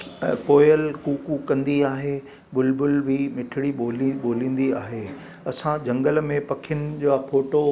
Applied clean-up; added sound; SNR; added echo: none; none; none; none.